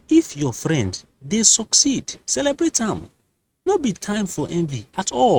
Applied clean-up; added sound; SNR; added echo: neural mask model RNNoise.